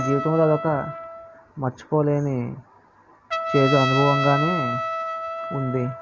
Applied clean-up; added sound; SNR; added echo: none; Trumpet; 5 dB; none.